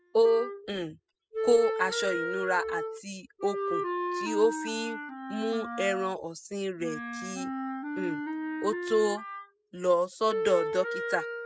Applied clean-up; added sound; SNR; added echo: classical method spectral subtraction.